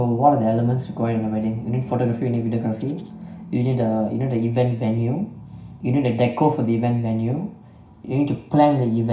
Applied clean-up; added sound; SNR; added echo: none; Rattle (instrument); 15 dB; reverberation time 0.5 s.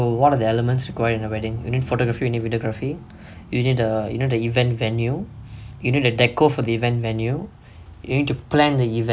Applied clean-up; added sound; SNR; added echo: none; none; none; none.